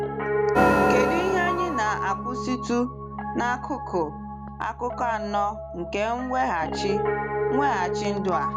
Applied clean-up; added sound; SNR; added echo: none; Piano + Organ; -1 dB; none.